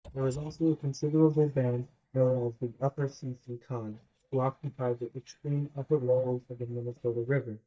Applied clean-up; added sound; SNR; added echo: neural mask model DeepFilterNet 3.